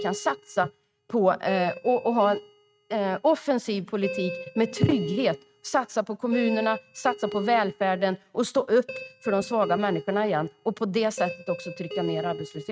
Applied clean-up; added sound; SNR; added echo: neural mask model RNNoise.